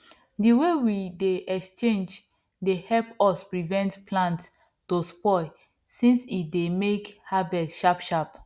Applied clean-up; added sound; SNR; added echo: none; none; none; none.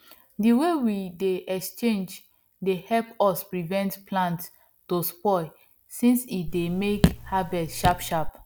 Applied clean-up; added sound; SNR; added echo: none; Raindrop / Drip; 2 dB; none.